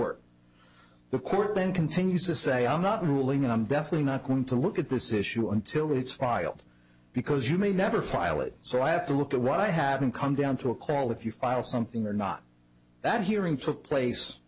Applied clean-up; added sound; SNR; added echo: none; none; none; none.